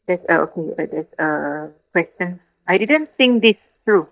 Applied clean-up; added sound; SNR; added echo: neural mask model DeepFilterNet 3.